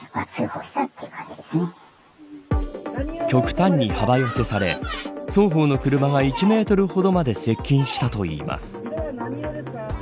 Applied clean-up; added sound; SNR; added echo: none; none; none; none.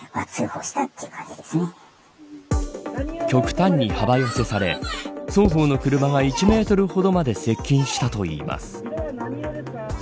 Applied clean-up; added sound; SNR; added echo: none; Writing; 5 dB; none.